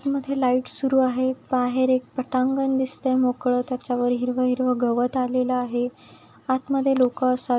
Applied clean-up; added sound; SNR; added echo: none; none; none; none.